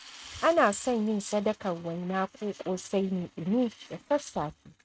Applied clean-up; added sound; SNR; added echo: neural mask model RNNoise.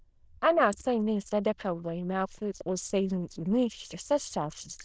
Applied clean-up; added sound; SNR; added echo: neural diffusion model UNIVERSE++.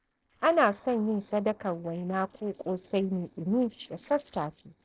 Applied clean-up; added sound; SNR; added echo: neural separator model SepFormer DNS4.